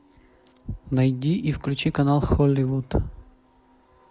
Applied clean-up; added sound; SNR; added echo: none; none; none; none.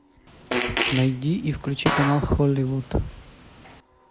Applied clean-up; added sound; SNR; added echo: none; Fart; 5 dB; none.